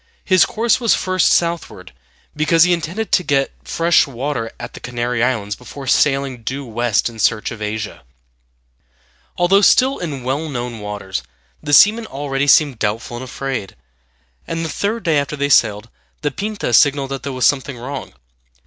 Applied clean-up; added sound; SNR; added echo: none; none; none; none.